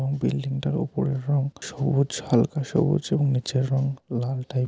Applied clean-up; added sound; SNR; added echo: none; none; none; none.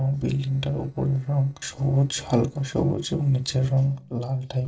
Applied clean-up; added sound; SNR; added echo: neural separator model SepFormer DNS4.